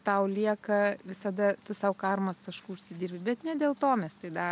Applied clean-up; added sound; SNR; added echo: none; none; none; none.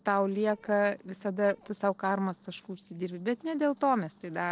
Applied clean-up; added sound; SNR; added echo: neural separator model SepFormer DNS4.